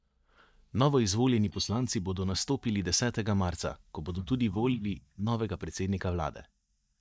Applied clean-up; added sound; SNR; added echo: neural mask model DeepFilterNet 3.